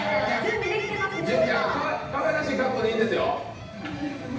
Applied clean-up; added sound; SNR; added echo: none; Bird; 14 dB; reverberation time 0.9 s.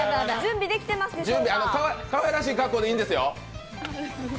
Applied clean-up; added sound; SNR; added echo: none; none; none; none.